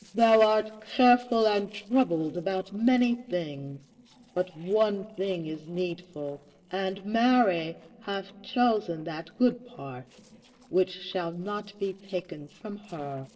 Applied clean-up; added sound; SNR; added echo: neural separator model SepFormer DNS4.